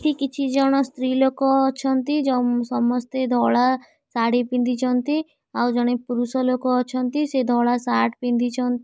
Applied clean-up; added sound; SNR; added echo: none; none; none; none.